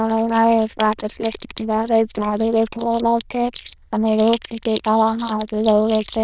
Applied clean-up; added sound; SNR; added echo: neural diffusion model UNIVERSE++.